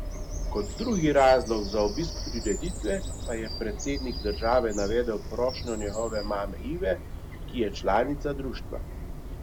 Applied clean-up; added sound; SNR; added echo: none; Bird vocalization, bird call, bird song; 6 dB; none.